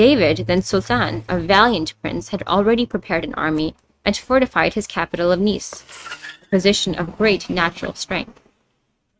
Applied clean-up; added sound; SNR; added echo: neural mask model RNNoise.